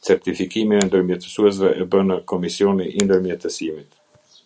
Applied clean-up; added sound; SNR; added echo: none; Finger snapping; 18 dB; none.